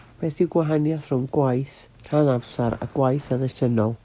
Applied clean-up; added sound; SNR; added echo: none; none; none; none.